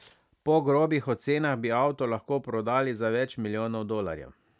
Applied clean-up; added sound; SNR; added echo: none; none; none; none.